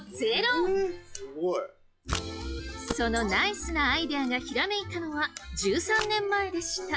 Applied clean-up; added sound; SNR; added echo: classical method log-MMSE.